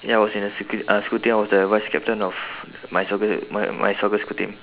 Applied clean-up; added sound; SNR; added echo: none; none; none; none.